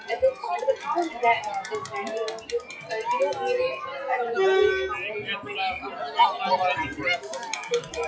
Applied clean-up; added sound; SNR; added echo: classical method WPE with log-MMSE.